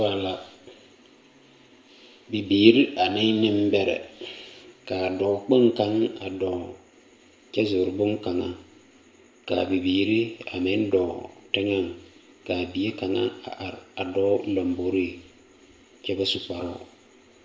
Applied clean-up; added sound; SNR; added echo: none; none; none; reverberation time 1.5 s.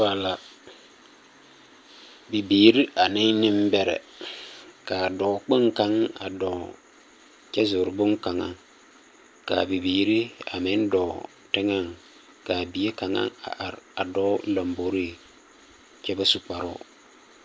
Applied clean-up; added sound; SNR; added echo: none; none; none; none.